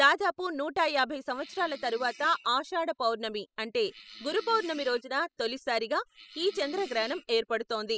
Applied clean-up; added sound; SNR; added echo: classical method spectral subtraction.